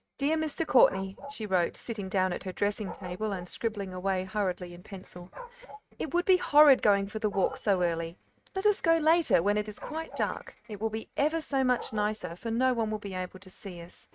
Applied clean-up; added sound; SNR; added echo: neural mask model RNNoise.